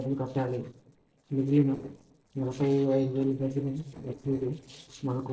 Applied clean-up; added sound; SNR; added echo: neural separator model SepFormer DNS4.